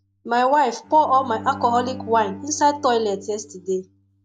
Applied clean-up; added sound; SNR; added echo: none; Bowed string instrument; 17 dB; none.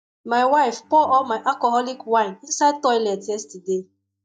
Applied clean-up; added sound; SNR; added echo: neural mask model DeepFilterNet 3.